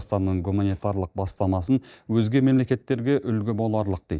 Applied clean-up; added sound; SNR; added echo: neural mask model DeepFilterNet 3.